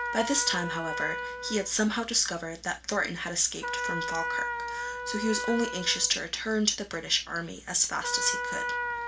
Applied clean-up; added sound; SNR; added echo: none; Trumpet; 5 dB; reverberation time 0.2 s.